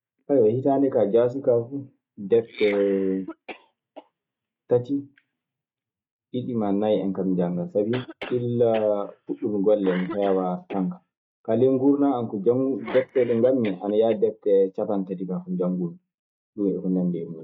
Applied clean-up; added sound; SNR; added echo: neural mask model RNNoise.